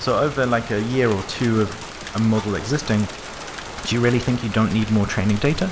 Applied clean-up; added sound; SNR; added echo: none; Rain; 13 dB; none.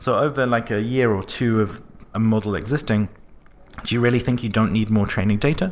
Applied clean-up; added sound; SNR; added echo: none; none; none; none.